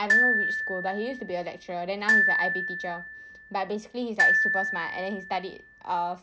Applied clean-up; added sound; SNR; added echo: none; Glockenspiel; -5 dB; none.